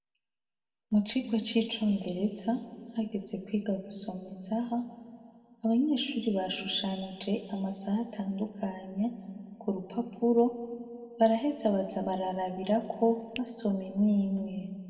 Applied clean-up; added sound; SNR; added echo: none; Finger snapping; 18 dB; reverberation time 1.9 s.